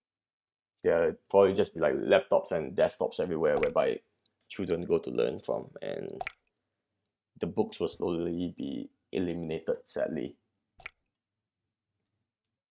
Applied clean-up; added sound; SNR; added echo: neural mask model RNNoise.